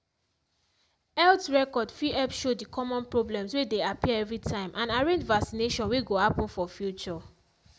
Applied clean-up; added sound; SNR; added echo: none; none; none; none.